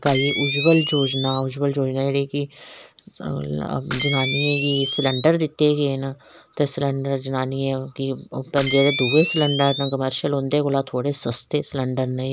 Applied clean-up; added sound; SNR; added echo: none; Camera; 6 dB; none.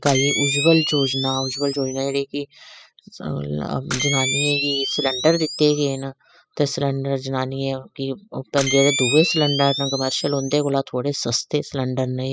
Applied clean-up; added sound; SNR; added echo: classical method spectral subtraction.